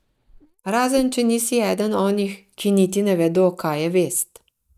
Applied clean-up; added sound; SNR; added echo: neural mask model DeepFilterNet 3.